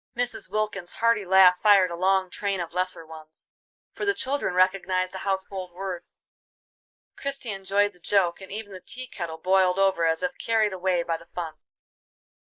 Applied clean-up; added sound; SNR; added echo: neural mask model Resemble Enhance denoiser.